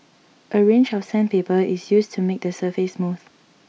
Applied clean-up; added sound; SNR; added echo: none; none; none; none.